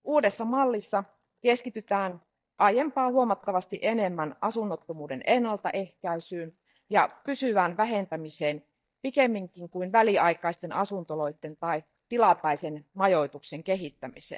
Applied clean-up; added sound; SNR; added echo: neural mask model DeepFilterNet 3.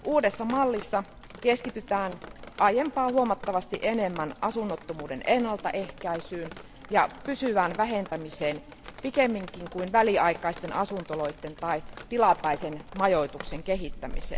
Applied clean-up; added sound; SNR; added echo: none; Drip; 13 dB; none.